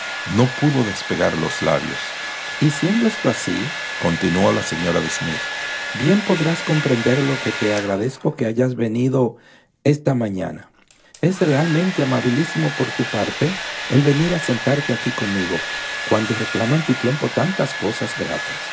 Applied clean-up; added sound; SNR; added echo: none; Domestic sounds, home sounds; 8 dB; none.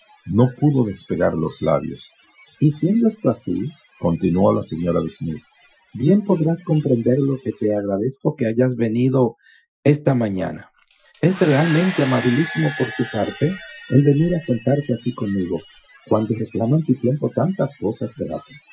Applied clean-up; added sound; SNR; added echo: classical method Wiener filter.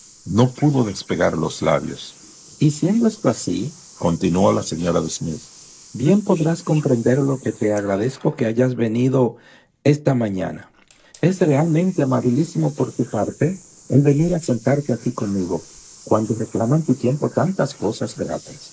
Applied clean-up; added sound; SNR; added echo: neural mask model Resemble Enhance denoiser.